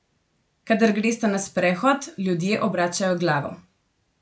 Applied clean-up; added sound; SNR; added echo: none; none; none; none.